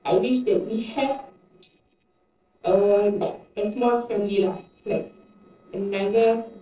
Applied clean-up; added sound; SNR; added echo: neural separator model SepFormer DNS4.